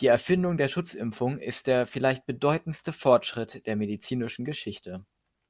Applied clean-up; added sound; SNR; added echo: none; none; none; none.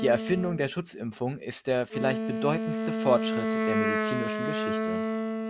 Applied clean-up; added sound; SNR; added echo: none; Wind instrument, woodwind instrument; 1 dB; none.